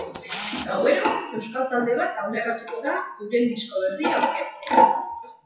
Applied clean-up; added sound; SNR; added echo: classical method WPE with log-MMSE.